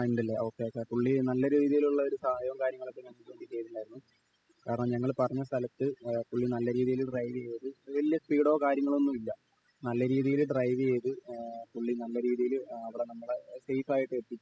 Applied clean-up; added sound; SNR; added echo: classical method spectral subtraction.